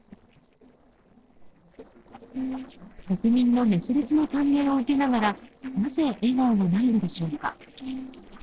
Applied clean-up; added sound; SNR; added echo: neural separator model SepFormer DNS4.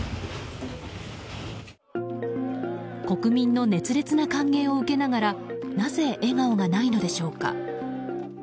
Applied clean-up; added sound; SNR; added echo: none; none; none; none.